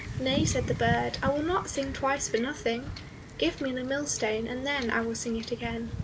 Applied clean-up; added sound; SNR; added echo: none; Wind / Ocean / Boat, Water vehicle; 7 dB; none.